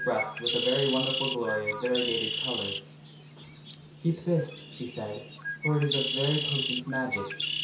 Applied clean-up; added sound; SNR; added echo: none; Bird; 2 dB; reverberation time 0.6 s.